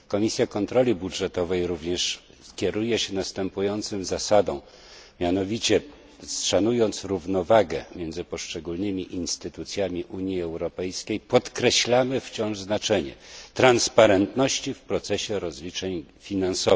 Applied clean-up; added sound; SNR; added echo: none; none; none; none.